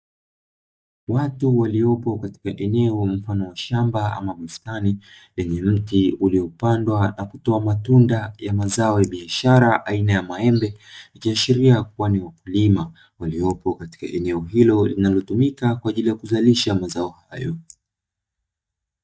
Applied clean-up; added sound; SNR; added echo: neural mask model DeepFilterNet 3.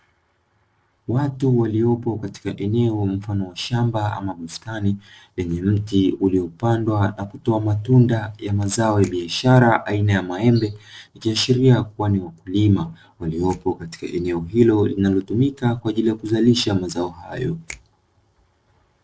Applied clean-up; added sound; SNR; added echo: neural separator model SepFormer DNS4.